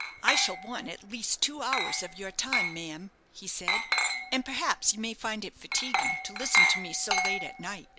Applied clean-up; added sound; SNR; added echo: none; Glass; -2 dB; none.